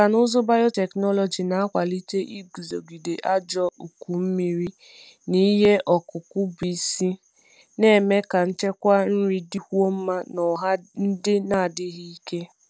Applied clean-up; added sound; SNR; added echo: none; none; none; none.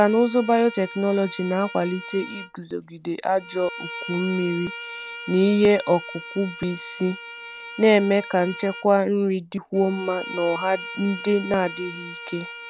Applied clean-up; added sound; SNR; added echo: none; Bowed string instrument; 14 dB; none.